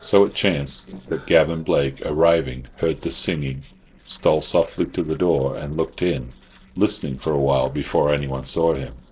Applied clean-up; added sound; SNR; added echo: neural separator model SepFormer DNS4.